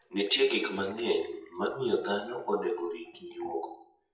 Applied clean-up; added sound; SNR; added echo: classical method WPE with log-MMSE.